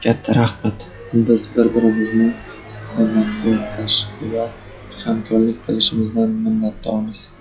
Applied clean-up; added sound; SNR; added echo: classical method log-MMSE.